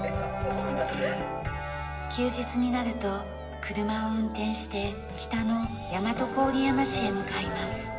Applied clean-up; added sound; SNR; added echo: none; Musical instrument; 16 dB; reverberation time 2.6 s.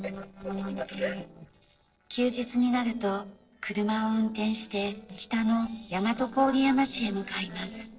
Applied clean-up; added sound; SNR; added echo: neural separator model SepFormer DNS4.